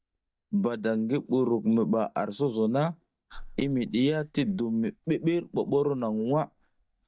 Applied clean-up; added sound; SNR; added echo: neural mask model DeepFilterNet 3.